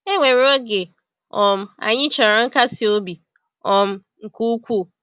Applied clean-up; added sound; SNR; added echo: none; none; none; none.